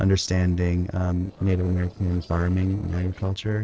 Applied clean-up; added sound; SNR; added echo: neural separator model SepFormer DNS4.